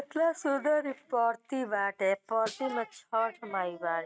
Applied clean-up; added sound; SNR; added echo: neural mask model RNNoise.